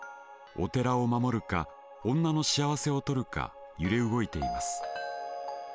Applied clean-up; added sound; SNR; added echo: none; none; none; none.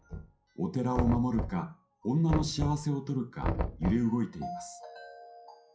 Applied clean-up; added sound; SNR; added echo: classical method WPE with log-MMSE.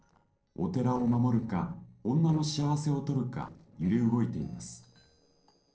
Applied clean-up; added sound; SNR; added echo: neural separator model SepFormer DNS4.